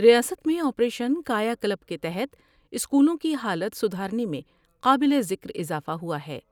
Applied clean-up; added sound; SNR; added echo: none; none; none; none.